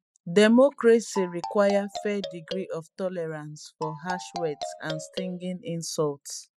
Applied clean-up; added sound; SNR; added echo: classical method spectral subtraction.